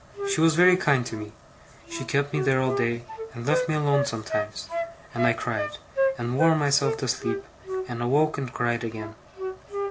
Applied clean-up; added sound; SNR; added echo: none; Wind instrument, woodwind instrument; 5 dB; none.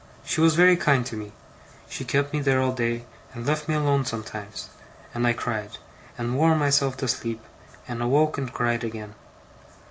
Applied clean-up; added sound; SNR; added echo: none; none; none; none.